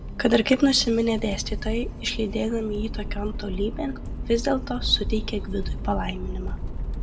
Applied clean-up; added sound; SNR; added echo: none; Accelerating, revving, vroom; 4 dB; reverberation time 0.8 s.